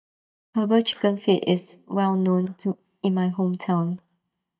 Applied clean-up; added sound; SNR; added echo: neural mask model DeepFilterNet 3.